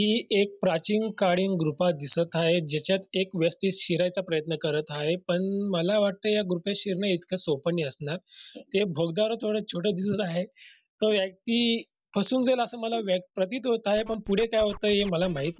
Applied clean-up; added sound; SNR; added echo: neural mask model DeepFilterNet 3.